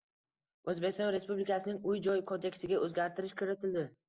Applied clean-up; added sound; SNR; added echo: none; none; none; none.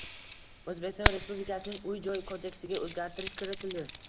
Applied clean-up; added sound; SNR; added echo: none; Keys jangling; -1 dB; none.